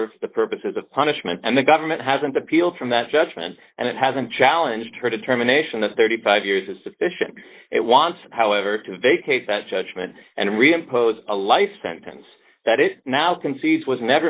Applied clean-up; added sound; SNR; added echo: neural mask model Resemble Enhance denoiser.